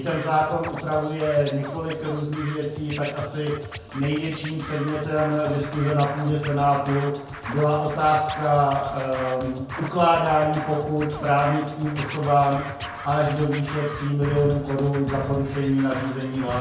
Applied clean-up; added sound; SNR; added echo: none; Scratching (performance technique); 12 dB; reverberation time 0.5 s.